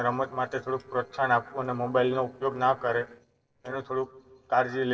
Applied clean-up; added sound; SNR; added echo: neural separator model SepFormer DNS4.